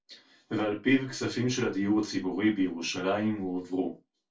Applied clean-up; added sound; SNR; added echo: none; none; none; reverberation time 0.2 s.